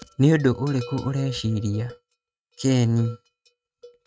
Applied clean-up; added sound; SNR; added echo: neural mask model RNNoise.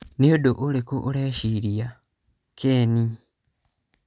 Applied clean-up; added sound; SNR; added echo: none; none; none; none.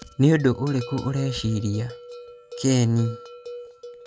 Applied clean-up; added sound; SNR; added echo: none; Bell; 16 dB; none.